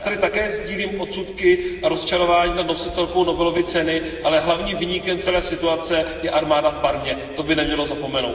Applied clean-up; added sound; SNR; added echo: none; Bicycle; 18 dB; reverberation time 2.9 s.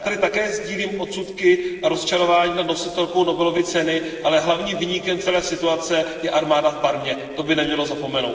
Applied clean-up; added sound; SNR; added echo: neural separator model SepFormer DNS4.